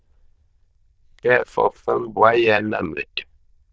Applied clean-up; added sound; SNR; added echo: neural diffusion model UNIVERSE++.